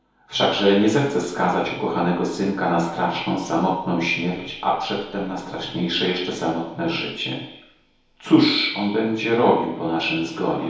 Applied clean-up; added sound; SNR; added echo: none; none; none; reverberation time 2.2 s.